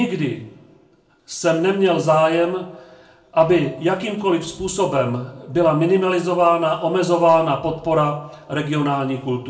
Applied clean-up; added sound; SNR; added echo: none; none; none; reverberation time 0.4 s.